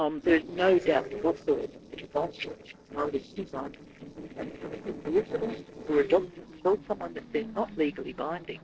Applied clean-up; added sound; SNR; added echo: neural separator model SepFormer DNS4.